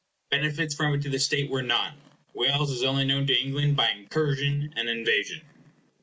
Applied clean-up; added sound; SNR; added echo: none; none; none; none.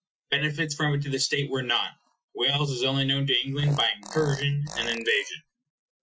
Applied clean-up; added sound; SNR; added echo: classical method Wiener filter.